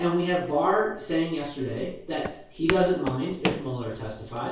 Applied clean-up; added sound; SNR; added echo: none; Walk, footsteps; 10 dB; reverberation time 0.6 s.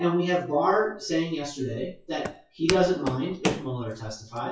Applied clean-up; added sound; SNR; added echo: classical method WPE with log-MMSE.